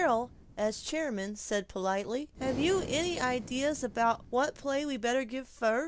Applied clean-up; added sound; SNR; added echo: none; Breathing; 15 dB; none.